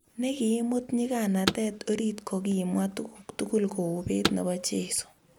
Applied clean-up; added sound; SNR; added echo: none; Car; 10 dB; none.